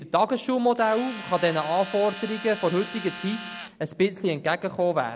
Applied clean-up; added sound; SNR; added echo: none; Tools; 9 dB; none.